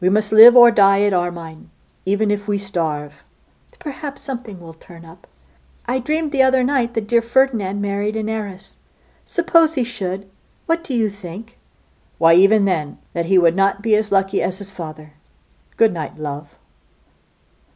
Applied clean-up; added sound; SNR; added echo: none; none; none; none.